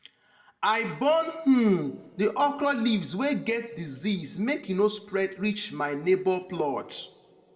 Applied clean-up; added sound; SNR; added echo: none; none; none; reverberation time 1.4 s.